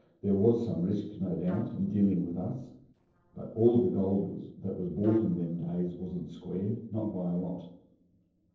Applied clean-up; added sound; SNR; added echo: neural separator model SepFormer DNS4.